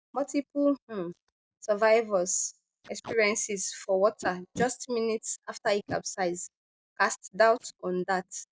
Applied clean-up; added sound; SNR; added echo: classical method log-MMSE.